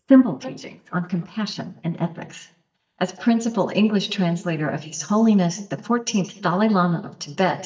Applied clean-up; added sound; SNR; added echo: neural mask model DeepFilterNet 3.